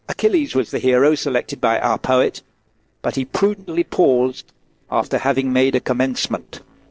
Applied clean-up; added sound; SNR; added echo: neural separator model SepFormer DNS4.